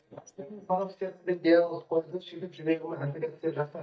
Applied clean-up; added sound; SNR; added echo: neural mask model DeepFilterNet 3.